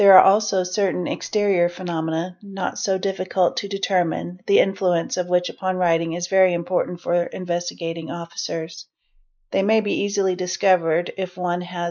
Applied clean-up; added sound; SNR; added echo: neural mask model Resemble Enhance denoiser.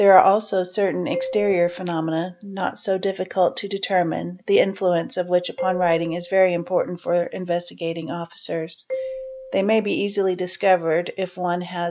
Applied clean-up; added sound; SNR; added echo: none; Marimba, xylophone; 14 dB; none.